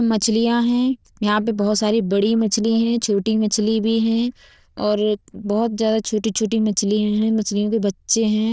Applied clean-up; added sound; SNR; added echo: neural diffusion model UNIVERSE++.